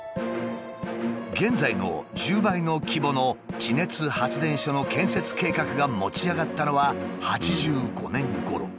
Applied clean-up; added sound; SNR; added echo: none; none; none; none.